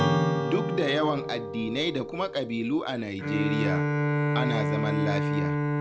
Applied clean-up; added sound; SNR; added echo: none; Strum + Bowed string instrument; -3 dB; none.